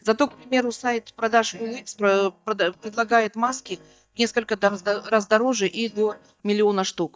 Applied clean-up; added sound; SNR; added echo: neural mask model DeepFilterNet 3.